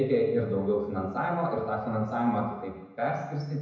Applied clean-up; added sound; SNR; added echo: none; none; none; reverberation time 1.0 s.